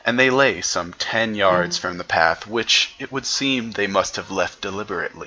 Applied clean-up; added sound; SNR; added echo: none; Bowed string instrument; 12 dB; none.